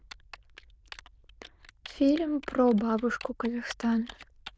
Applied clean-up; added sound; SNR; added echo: neural diffusion model UNIVERSE++.